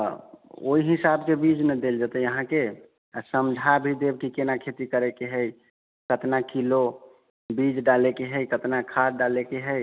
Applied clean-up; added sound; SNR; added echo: none; none; none; none.